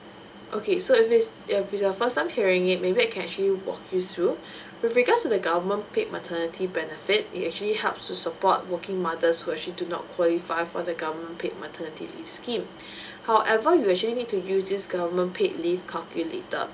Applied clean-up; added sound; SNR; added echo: none; none; none; none.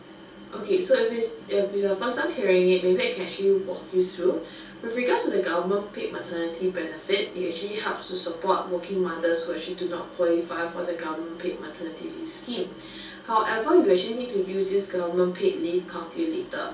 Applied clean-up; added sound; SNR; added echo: none; none; none; reverberation time 0.3 s.